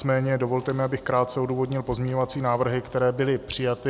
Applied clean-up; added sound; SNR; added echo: none; none; none; none.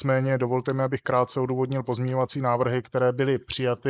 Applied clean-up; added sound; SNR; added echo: neural mask model Resemble Enhance denoiser.